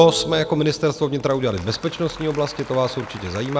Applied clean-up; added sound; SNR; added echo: none; Applause; 16 dB; none.